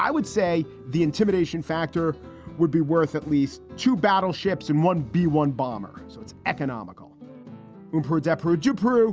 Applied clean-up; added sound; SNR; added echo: none; none; none; none.